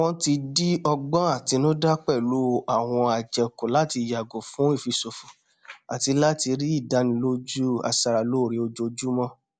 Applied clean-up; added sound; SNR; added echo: none; none; none; none.